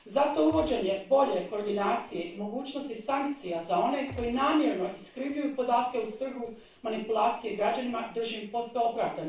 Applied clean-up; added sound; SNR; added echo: none; Gunshot, gunfire; 14 dB; reverberation time 0.4 s.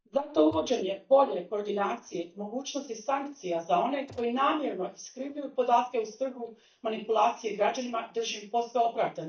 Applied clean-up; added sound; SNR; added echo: neural mask model DeepFilterNet 3.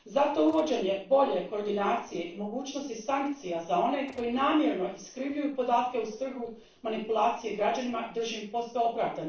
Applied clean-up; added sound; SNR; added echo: neural separator model SepFormer DNS4.